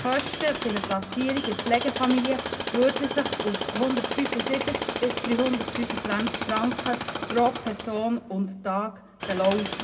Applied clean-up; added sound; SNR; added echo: none; Tools; 5 dB; reverberation time 0.2 s.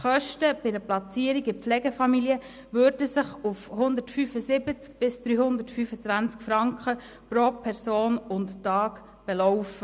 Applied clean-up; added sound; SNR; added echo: none; none; none; none.